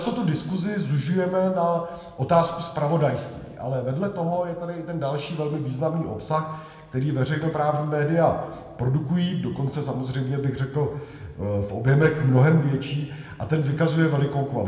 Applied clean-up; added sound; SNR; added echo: none; none; none; reverberation time 1.2 s.